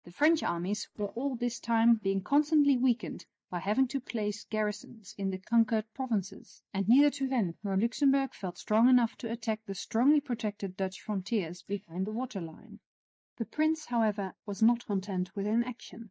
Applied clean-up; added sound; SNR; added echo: neural mask model DeepFilterNet 3.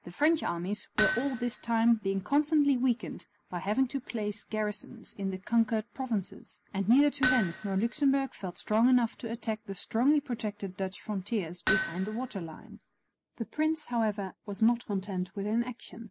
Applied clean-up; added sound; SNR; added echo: none; Hammer; 6 dB; none.